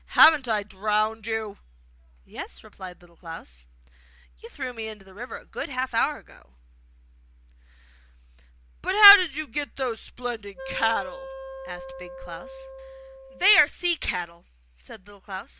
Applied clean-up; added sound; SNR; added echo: none; Wind instrument, woodwind instrument; 11 dB; none.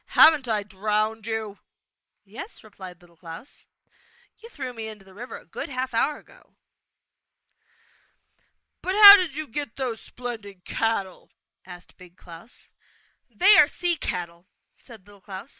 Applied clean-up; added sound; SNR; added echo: neural mask model Resemble Enhance denoiser.